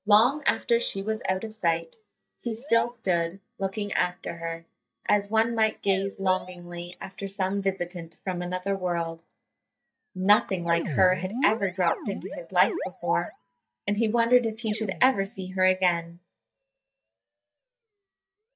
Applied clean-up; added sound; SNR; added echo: neural mask model DeepFilterNet 3.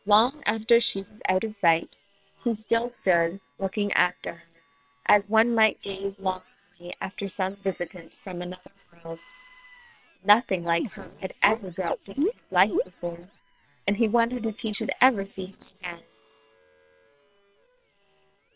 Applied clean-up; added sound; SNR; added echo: neural separator model SepFormer WHAM!.